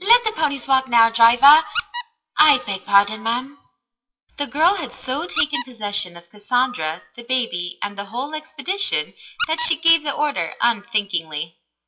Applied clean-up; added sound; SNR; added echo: classical method WPE with log-MMSE.